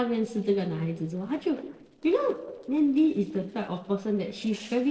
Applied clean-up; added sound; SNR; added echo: neural separator model SepFormer DNS4.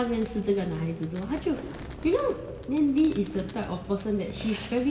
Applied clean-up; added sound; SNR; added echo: none; Fireworks; 17 dB; reverberation time 1.6 s.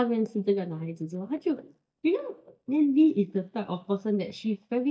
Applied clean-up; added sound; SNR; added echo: neural mask model DeepFilterNet 3.